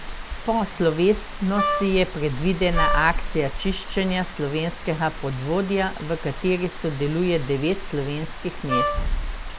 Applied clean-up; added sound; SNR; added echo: none; Rain + Wind instrument, woodwind instrument; 4 dB; none.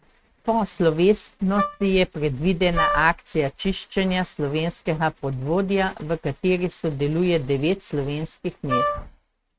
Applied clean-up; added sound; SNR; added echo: neural mask model RNNoise.